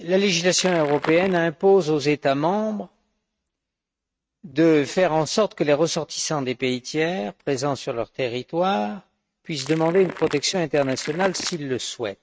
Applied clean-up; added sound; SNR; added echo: neural mask model RNNoise.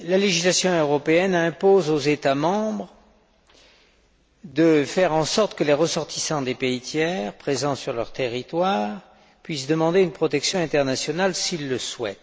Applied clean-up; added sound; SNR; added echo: none; none; none; none.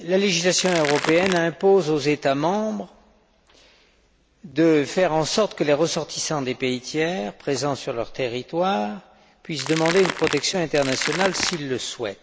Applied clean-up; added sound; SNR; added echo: none; Crackle; 6 dB; none.